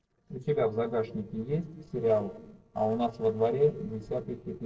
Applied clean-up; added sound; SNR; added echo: neural separator model SepFormer DNS4.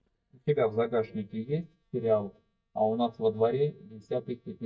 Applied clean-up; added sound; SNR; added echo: neural mask model DeepFilterNet 3.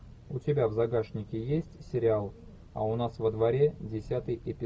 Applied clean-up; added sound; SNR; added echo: none; none; none; none.